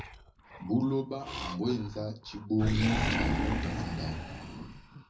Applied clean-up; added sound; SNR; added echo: none; Animal; 2 dB; reverberation time 0.4 s.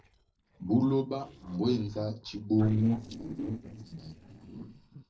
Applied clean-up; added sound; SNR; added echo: neural separator model SepFormer DNS4.